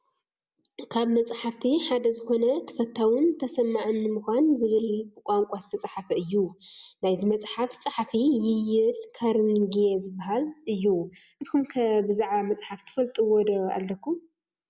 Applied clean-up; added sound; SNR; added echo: none; none; none; none.